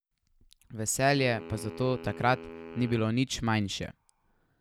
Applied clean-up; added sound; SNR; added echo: none; Wind instrument, woodwind instrument; 15 dB; none.